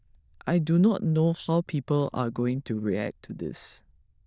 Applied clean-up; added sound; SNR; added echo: neural diffusion model UNIVERSE++.